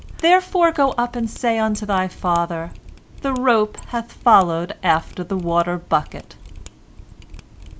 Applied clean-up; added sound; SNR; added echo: none; Mechanisms; 18 dB; none.